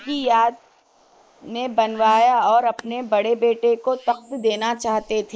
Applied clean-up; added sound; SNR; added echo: neural mask model Resemble Enhance denoiser.